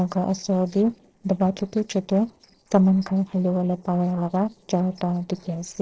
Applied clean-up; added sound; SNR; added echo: neural separator model SepFormer DNS4.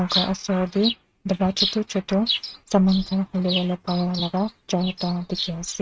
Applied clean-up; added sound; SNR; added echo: neural mask model RNNoise.